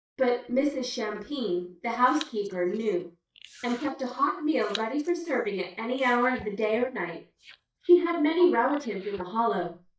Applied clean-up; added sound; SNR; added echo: neural mask model DeepFilterNet 3.